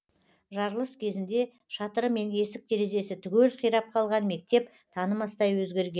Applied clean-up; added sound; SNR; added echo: none; none; none; none.